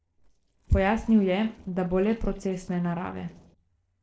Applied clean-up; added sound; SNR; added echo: neural separator model SepFormer DNS4.